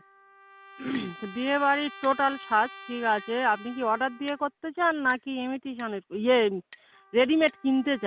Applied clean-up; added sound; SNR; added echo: none; Chink, clink + Trumpet; 16 dB; none.